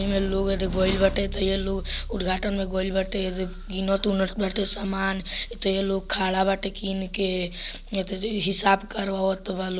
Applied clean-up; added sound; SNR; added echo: none; Keyboard (musical); 9 dB; none.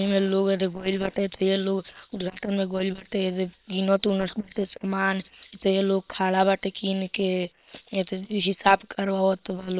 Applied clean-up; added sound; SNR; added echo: neural separator model SepFormer WHAM!.